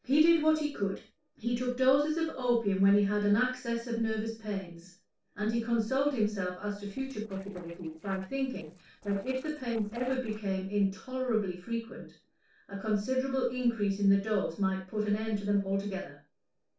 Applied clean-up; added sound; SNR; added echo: neural separator model SepFormer DNS4.